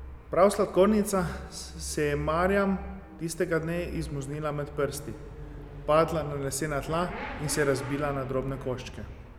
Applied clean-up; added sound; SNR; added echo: none; Motorcycle / Accelerating, revving, vroom; 12 dB; none.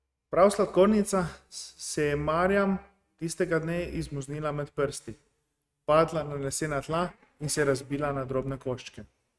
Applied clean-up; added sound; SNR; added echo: neural mask model RNNoise.